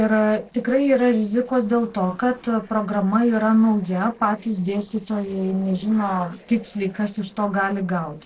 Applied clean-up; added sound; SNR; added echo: neural separator model SepFormer DNS4.